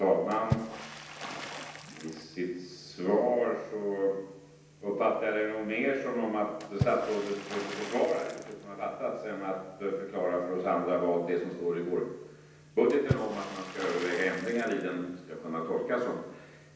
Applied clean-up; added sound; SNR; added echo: none; Water / Splash, splatter; 11 dB; reverberation time 0.9 s.